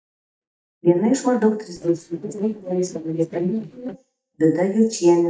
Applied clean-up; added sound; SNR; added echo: neural mask model DeepFilterNet 3.